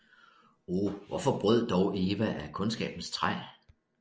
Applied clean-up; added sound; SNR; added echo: none; none; none; none.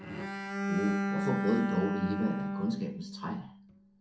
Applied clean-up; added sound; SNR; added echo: none; Bowed string instrument; 0 dB; reverberation time 0.3 s.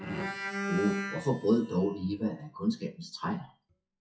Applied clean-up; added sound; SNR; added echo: classical method WPE with log-MMSE.